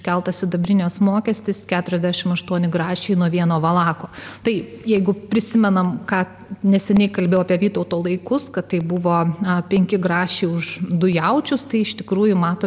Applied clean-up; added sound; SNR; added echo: none; none; none; none.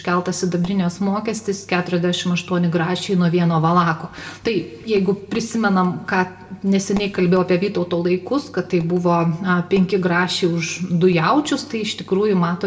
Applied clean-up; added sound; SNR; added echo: none; none; none; reverberation time 0.4 s.